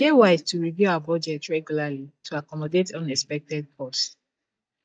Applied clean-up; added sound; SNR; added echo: neural mask model DeepFilterNet 3.